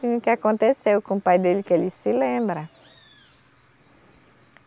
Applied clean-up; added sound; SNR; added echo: none; none; none; none.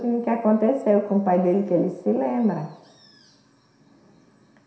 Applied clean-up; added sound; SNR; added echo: none; none; none; reverberation time 0.7 s.